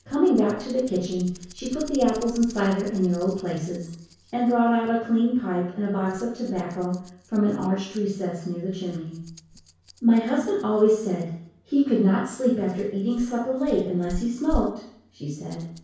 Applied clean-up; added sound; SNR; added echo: none; Rattle; 16 dB; reverberation time 0.6 s.